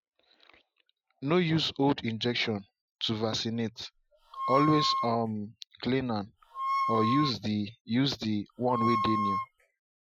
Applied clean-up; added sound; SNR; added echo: classical method Wiener filter.